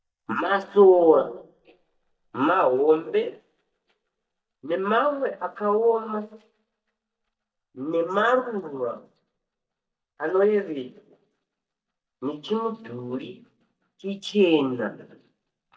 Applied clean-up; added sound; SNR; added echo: neural mask model DeepFilterNet 3.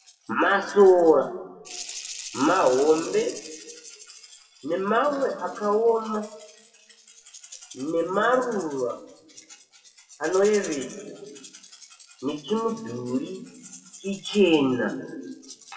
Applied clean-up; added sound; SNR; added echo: classical method WPE with log-MMSE.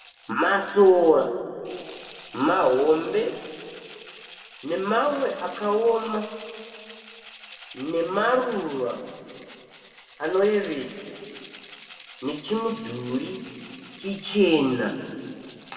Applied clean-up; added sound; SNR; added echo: none; Rattle (instrument); 14 dB; reverberation time 2.1 s.